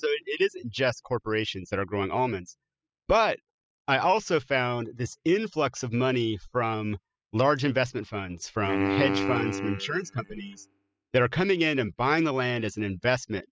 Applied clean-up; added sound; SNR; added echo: classical method spectral subtraction.